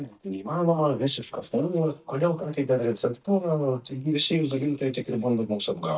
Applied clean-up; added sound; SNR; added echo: neural mask model DeepFilterNet 3.